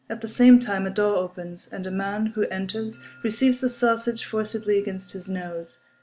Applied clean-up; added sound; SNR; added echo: none; none; none; none.